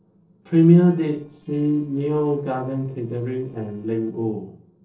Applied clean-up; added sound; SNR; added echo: neural separator model SepFormer DNS4.